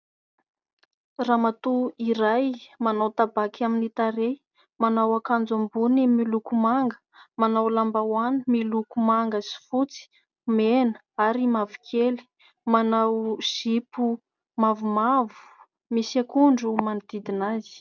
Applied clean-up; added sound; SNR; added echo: none; none; none; none.